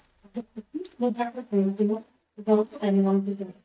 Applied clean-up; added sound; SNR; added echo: neural mask model DeepFilterNet 3.